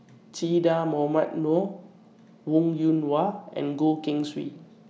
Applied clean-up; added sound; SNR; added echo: none; none; none; none.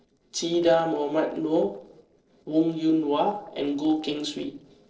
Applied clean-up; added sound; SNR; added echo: neural separator model SepFormer DNS4.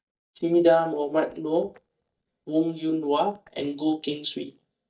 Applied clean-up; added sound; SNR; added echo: neural mask model DeepFilterNet 3.